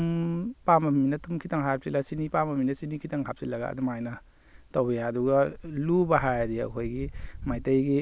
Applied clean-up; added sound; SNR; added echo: none; none; none; none.